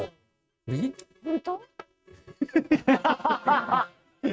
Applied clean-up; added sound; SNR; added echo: neural mask model RNNoise.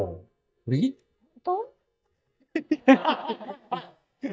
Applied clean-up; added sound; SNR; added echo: neural mask model DeepFilterNet 3.